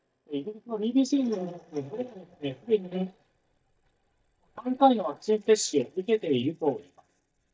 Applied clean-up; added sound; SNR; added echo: neural mask model DeepFilterNet 3.